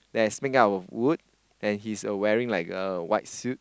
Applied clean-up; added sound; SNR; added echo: none; none; none; none.